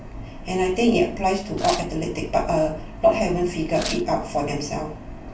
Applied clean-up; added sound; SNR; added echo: none; Tearing; 14 dB; reverberation time 0.3 s.